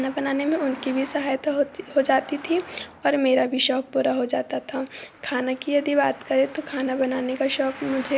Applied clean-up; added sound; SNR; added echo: none; Traffic noise, roadway noise; 20 dB; none.